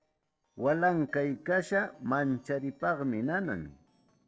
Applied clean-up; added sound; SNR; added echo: neural separator model SepFormer DNS4.